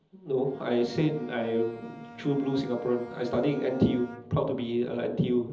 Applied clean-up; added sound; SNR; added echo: none; Bowed string instrument; 17 dB; reverberation time 1.2 s.